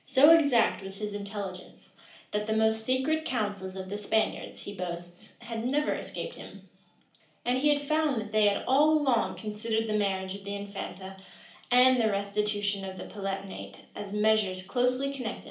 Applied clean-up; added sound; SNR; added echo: none; none; none; reverberation time 0.4 s.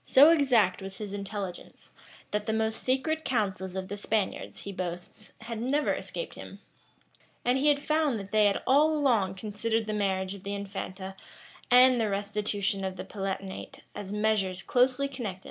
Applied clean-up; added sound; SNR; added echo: none; none; none; none.